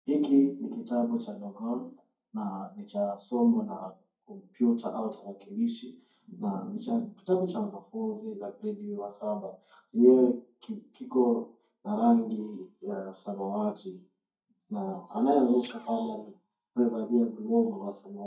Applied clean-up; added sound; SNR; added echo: neural mask model DeepFilterNet 3.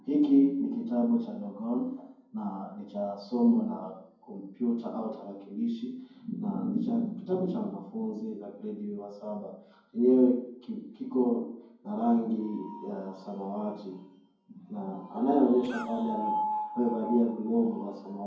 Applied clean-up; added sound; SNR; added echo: none; Cough; 16 dB; reverberation time 0.9 s.